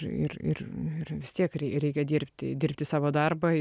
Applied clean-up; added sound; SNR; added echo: none; none; none; none.